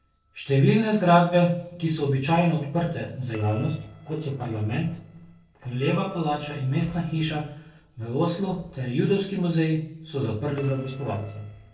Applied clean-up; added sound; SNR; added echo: neural separator model SepFormer DNS4.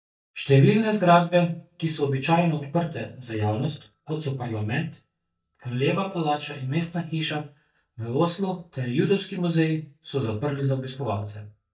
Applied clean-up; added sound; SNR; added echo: neural mask model DeepFilterNet 3.